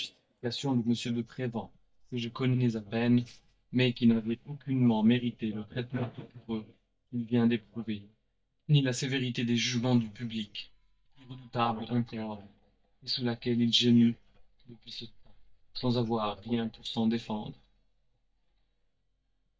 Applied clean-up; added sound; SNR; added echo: neural mask model DeepFilterNet 3.